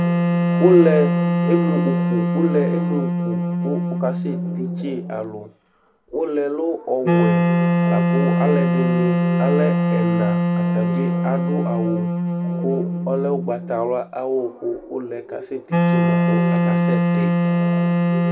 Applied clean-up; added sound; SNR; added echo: none; Wind instrument, woodwind instrument; -4 dB; none.